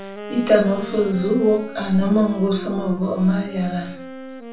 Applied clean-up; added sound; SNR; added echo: none; Wind instrument, woodwind instrument; 14 dB; reverberation time 0.3 s.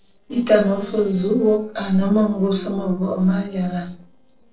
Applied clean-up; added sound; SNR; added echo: neural separator model SepFormer DNS4.